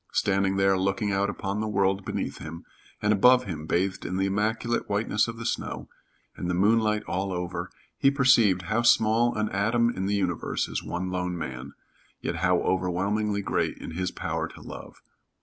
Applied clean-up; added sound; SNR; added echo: none; none; none; none.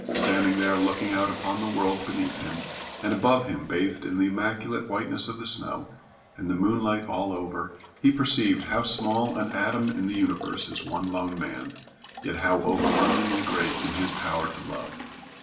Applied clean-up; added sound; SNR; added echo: none; Toilet flush; 8 dB; reverberation time 0.8 s.